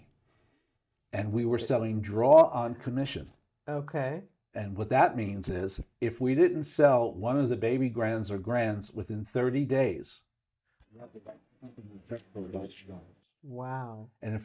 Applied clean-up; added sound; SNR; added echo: neural mask model DeepFilterNet 3.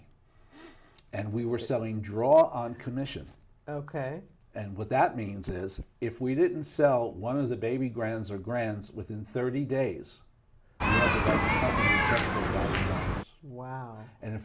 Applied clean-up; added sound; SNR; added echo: none; Human group actions; -4 dB; none.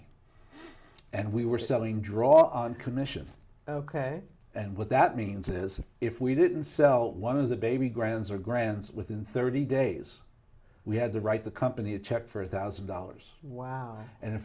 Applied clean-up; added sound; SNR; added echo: none; none; none; none.